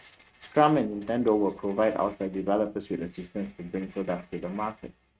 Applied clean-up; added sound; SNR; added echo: neural mask model RNNoise.